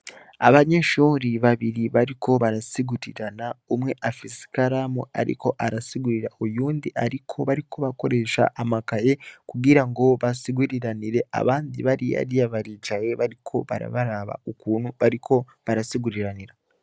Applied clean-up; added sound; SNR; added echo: none; none; none; none.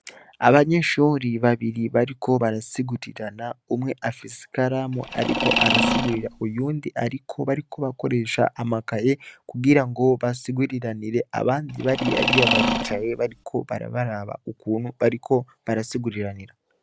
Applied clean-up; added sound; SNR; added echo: none; Mechanisms; 0 dB; none.